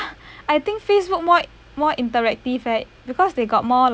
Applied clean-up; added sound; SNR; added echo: none; none; none; none.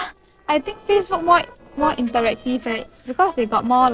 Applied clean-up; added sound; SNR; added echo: neural separator model SepFormer DNS4.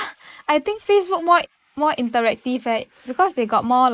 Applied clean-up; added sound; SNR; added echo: neural mask model Resemble Enhance denoiser.